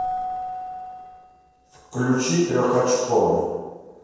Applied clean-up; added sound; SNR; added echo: neural separator model SepFormer DNS4.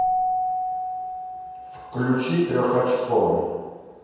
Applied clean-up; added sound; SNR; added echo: none; Keyboard (musical); 4 dB; reverberation time 1.2 s.